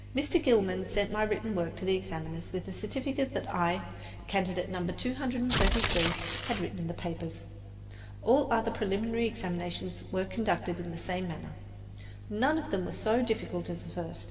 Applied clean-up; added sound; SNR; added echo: none; Tearing; -2 dB; reverberation time 1.9 s.